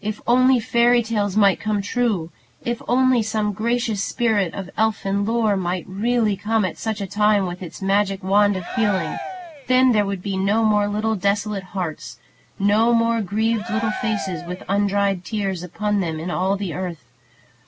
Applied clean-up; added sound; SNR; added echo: none; Cheering; 10 dB; none.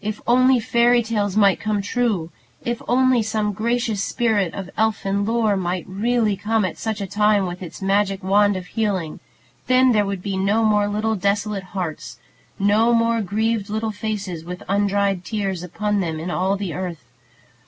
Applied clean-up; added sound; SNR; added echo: none; none; none; none.